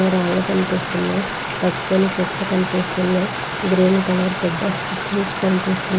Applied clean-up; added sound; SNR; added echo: none; Stream; 5 dB; none.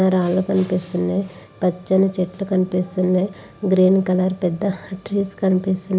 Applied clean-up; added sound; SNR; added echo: none; none; none; none.